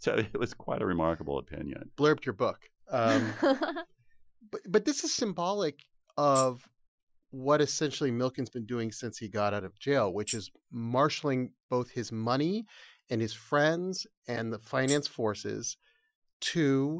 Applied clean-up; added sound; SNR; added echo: classical method Wiener filter.